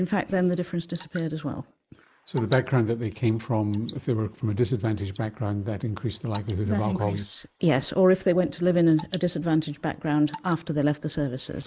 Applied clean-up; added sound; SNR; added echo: neural mask model Resemble Enhance denoiser.